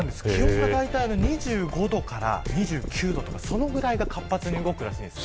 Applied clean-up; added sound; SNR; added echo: none; Purr; 5 dB; none.